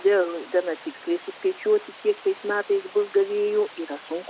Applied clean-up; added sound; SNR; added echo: none; Water; 20 dB; none.